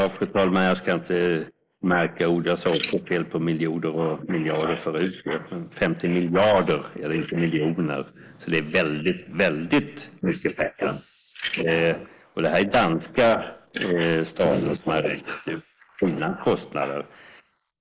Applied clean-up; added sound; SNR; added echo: neural mask model Resemble Enhance denoiser.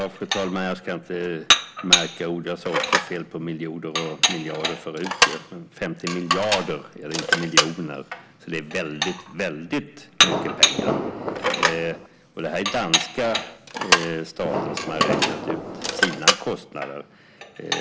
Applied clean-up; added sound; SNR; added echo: none; Fireworks + Dishes, pots, and pans; -4 dB; none.